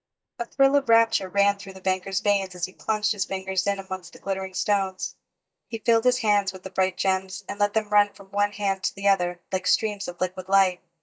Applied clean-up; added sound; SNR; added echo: neural mask model DeepFilterNet 3.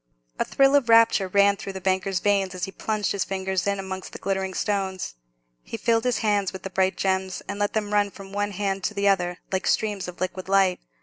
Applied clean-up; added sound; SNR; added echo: none; none; none; none.